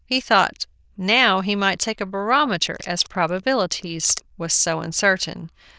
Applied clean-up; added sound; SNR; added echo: neural diffusion model UNIVERSE++.